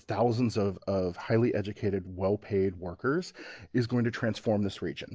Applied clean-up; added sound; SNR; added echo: none; none; none; none.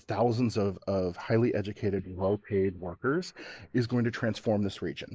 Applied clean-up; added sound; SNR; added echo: neural mask model Resemble Enhance denoiser.